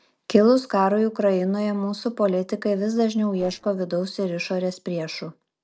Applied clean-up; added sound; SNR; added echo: neural separator model SepFormer DNS4.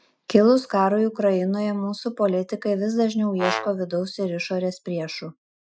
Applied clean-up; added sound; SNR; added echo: classical method Wiener filter.